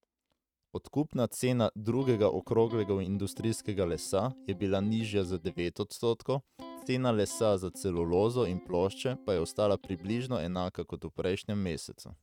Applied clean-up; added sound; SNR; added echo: neural mask model RNNoise.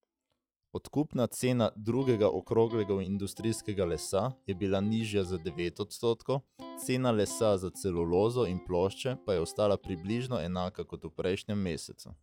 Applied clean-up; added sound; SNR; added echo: classical method log-MMSE.